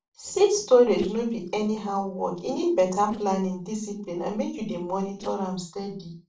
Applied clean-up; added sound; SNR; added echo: neural separator model SepFormer DNS4.